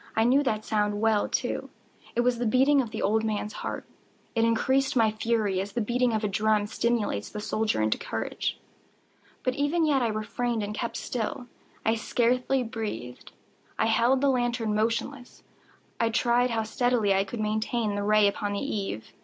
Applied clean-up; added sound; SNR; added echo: none; none; none; none.